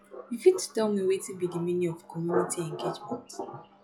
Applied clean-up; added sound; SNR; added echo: classical method log-MMSE.